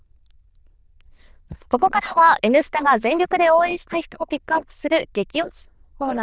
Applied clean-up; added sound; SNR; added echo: neural diffusion model UNIVERSE++.